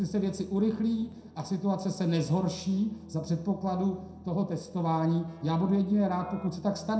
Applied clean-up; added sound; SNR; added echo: none; Keyboard (musical); 19 dB; reverberation time 0.6 s.